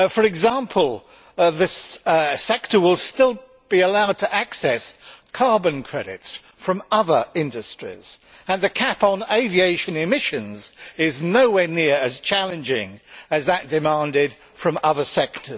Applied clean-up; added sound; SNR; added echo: none; none; none; none.